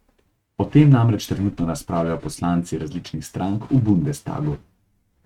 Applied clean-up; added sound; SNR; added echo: neural mask model RNNoise.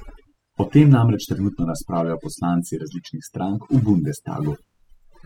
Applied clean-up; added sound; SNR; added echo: classical method spectral subtraction.